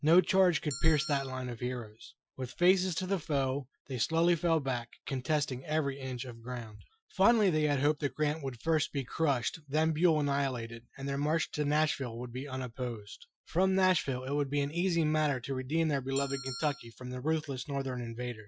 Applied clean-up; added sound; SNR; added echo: classical method Wiener filter.